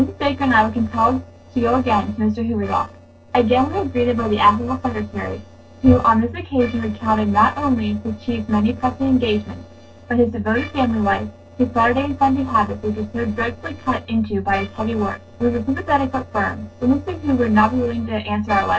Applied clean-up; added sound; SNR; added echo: neural separator model SepFormer DNS4.